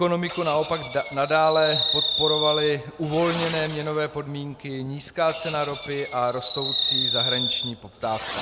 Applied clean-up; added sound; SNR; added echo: none; Fireworks; -4 dB; none.